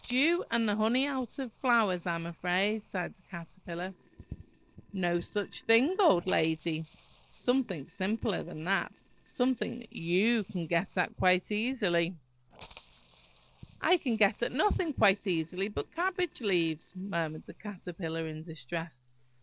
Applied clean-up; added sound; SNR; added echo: neural separator model SepFormer DNS4.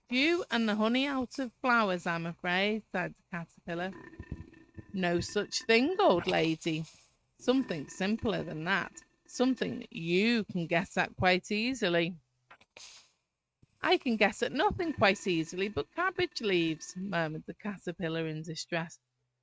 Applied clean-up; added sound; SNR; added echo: neural mask model RNNoise.